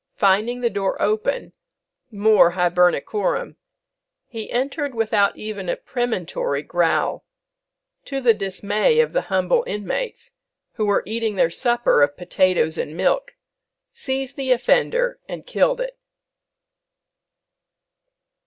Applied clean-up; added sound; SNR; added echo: none; none; none; none.